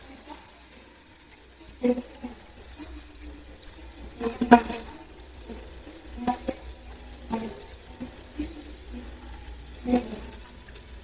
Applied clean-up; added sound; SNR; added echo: neural mask model DeepFilterNet 3.